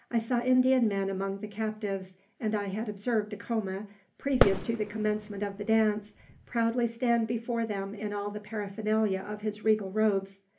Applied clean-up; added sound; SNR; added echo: none; Fireworks; 4 dB; reverberation time 0.3 s.